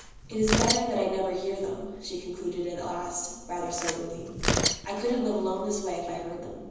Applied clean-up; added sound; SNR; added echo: none; Tearing; 3 dB; reverberation time 1.1 s.